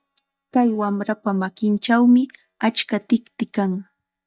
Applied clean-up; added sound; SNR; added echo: neural mask model DeepFilterNet 3.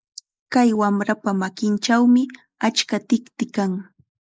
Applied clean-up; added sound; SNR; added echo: neural mask model Resemble Enhance denoiser.